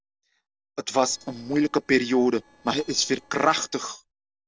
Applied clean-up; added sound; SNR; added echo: neural separator model SepFormer DNS4.